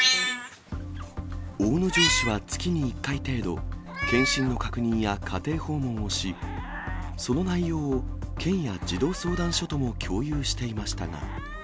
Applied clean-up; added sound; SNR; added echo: none; Meow; 6 dB; none.